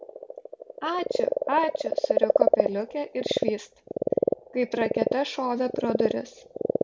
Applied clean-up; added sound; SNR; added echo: none; Frog; -3 dB; none.